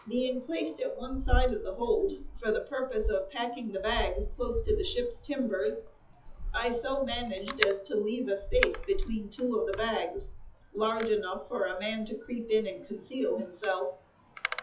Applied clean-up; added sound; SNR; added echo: classical method WPE with log-MMSE.